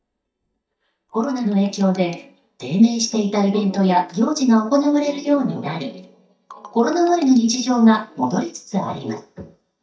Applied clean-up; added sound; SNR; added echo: neural mask model DeepFilterNet 3.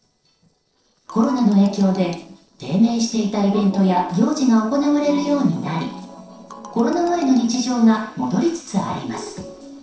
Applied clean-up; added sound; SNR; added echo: neural separator model SepFormer DNS4.